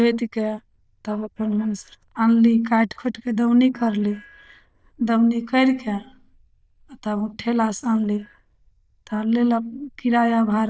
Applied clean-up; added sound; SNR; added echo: neural diffusion model UNIVERSE++.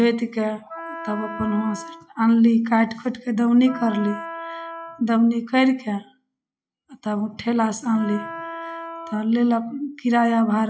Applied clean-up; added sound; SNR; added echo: classical method log-MMSE.